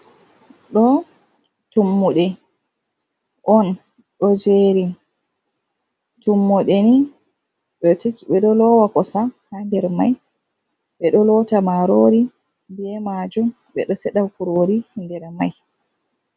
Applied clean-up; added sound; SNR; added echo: none; none; none; none.